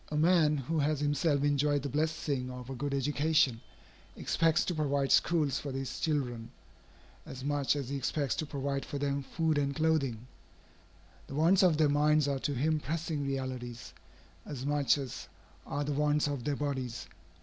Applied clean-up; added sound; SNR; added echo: none; none; none; none.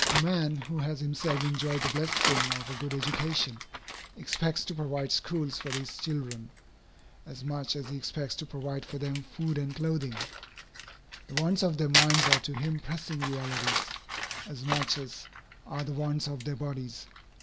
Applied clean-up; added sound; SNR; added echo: none; Crumpling, crinkling; 3 dB; none.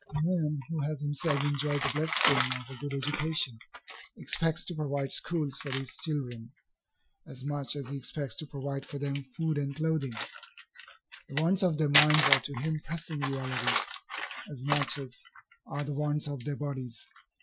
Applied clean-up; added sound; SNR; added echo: classical method Wiener filter.